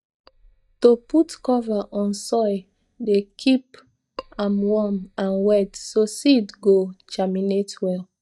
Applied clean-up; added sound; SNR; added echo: neural mask model DeepFilterNet 3.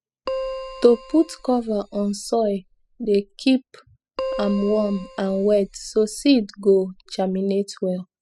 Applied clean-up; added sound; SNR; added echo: classical method spectral subtraction.